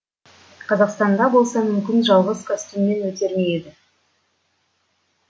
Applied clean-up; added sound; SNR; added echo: none; none; none; none.